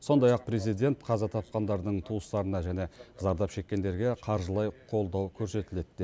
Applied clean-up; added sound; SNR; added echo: none; none; none; none.